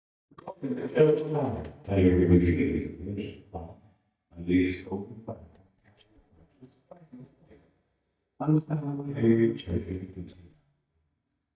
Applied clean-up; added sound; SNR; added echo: neural mask model DeepFilterNet 3.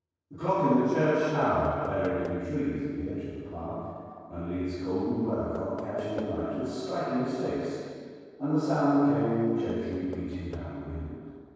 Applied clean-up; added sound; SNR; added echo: neural separator model SepFormer DNS4.